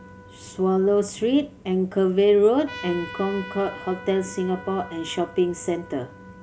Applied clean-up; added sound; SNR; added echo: none; Trumpet; 18 dB; none.